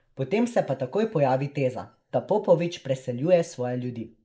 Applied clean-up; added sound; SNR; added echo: neural mask model Resemble Enhance denoiser.